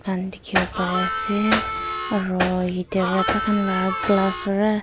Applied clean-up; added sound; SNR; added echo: none; Harmonica; 5 dB; none.